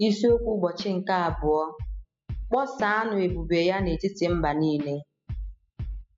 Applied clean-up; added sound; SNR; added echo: classical method spectral subtraction.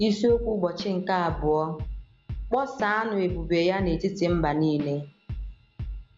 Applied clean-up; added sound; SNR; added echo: none; Drum / Drum kit; 11 dB; none.